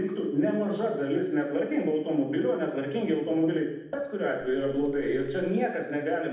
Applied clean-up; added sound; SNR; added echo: none; Squeak / Tools; 19 dB; reverberation time 0.8 s.